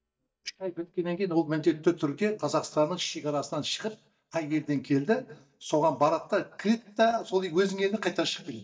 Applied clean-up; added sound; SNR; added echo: neural mask model DeepFilterNet 3.